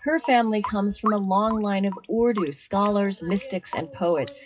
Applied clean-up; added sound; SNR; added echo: classical method WPE with log-MMSE.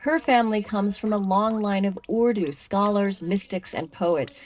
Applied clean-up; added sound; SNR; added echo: neural separator model SepFormer DNS4.